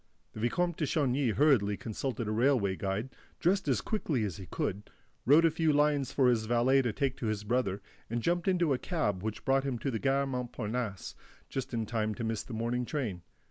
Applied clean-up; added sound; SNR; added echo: none; none; none; none.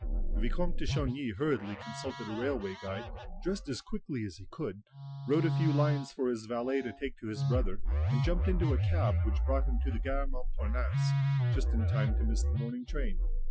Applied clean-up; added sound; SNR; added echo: classical method Wiener filter.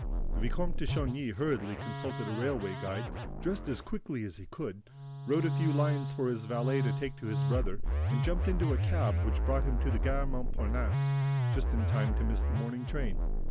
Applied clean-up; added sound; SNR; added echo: none; Musical instrument; -4 dB; none.